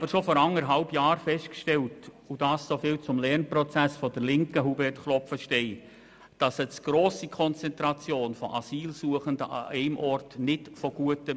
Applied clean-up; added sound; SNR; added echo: none; none; none; none.